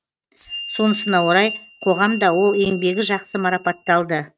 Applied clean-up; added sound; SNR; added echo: neural mask model RNNoise.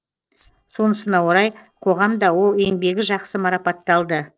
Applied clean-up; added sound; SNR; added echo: neural separator model SepFormer DNS4.